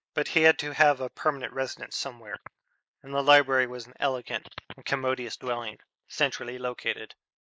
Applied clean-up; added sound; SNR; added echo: neural mask model Resemble Enhance denoiser.